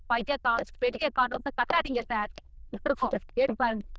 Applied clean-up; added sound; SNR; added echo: neural diffusion model UNIVERSE++.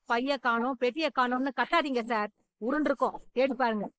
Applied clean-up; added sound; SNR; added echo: neural mask model Resemble Enhance denoiser.